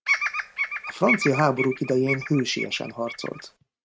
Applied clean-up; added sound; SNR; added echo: neural mask model RNNoise.